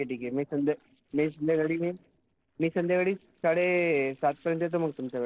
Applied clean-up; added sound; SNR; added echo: neural separator model SepFormer DNS4.